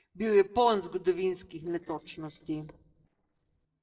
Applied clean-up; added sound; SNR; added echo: neural separator model SepFormer DNS4.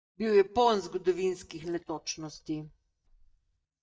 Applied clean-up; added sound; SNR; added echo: neural mask model DeepFilterNet 3.